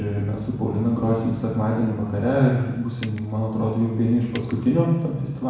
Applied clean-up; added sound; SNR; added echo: none; Coin (dropping); 16 dB; reverberation time 1.1 s.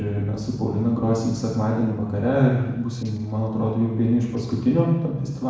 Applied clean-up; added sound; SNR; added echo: neural separator model SepFormer DNS4.